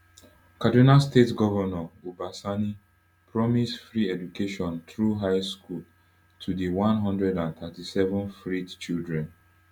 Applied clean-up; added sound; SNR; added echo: none; none; none; none.